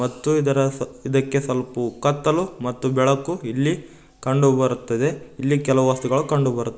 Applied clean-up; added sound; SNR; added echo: none; none; none; none.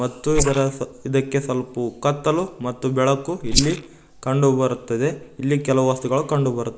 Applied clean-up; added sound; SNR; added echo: neural mask model Resemble Enhance denoiser.